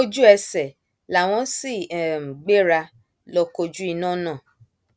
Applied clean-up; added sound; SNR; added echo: none; none; none; none.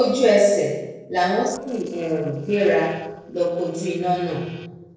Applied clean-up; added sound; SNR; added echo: neural separator model SepFormer DNS4.